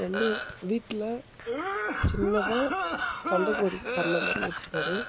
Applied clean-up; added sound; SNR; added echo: none; Cough; 0 dB; none.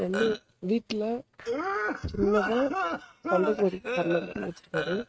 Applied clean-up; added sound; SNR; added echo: neural mask model RNNoise.